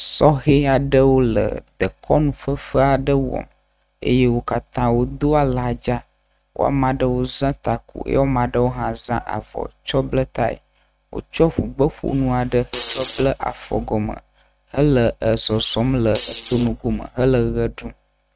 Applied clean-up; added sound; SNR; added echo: neural mask model RNNoise.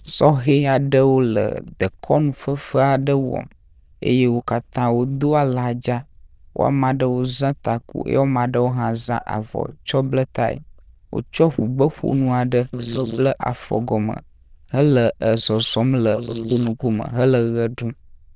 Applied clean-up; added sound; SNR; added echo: neural diffusion model UNIVERSE++.